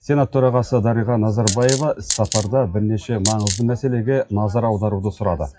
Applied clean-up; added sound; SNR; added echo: classical method WPE with log-MMSE.